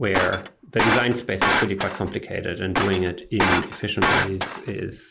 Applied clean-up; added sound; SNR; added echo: none; Shatter; 0 dB; none.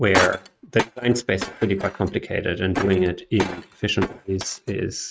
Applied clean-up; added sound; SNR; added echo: neural mask model RNNoise.